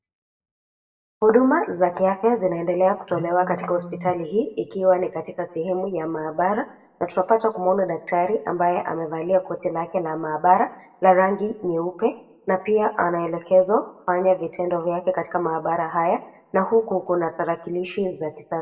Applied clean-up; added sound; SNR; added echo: none; Telephone; 12 dB; reverberation time 0.5 s.